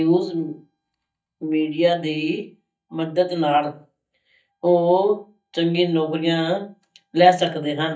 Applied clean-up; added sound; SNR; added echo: neural mask model DeepFilterNet 3.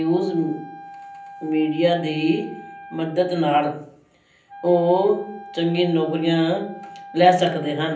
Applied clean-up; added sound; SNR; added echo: none; Wind instrument, woodwind instrument; 18 dB; reverberation time 0.6 s.